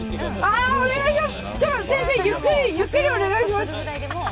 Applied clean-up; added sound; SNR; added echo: none; none; none; none.